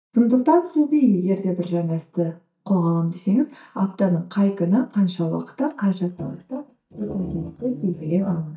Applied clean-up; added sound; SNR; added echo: neural mask model DeepFilterNet 3.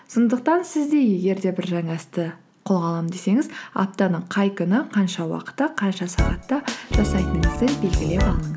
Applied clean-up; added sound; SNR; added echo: none; none; none; none.